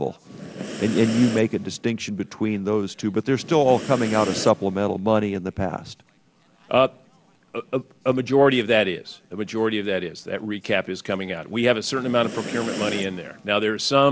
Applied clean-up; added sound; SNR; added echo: none; Breathing; 10 dB; none.